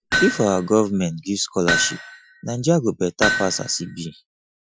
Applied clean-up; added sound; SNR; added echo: classical method Wiener filter.